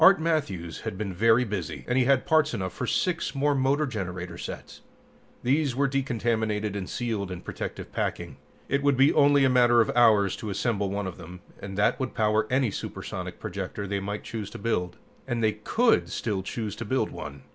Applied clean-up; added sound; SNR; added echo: none; none; none; none.